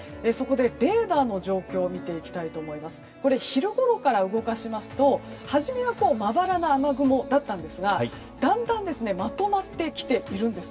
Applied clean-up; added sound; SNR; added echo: none; none; none; reverberation time 1.8 s.